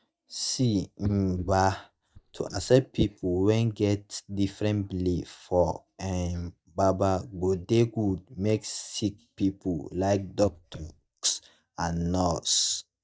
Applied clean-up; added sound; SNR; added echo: neural mask model DeepFilterNet 3.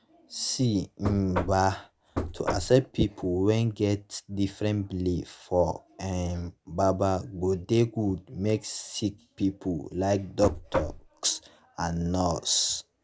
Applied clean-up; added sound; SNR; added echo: none; Knock; 6 dB; none.